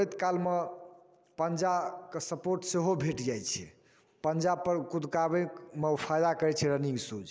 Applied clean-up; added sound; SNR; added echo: none; none; none; none.